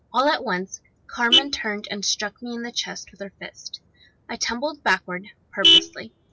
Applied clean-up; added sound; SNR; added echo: none; Vehicle horn, car horn, honking; -1 dB; none.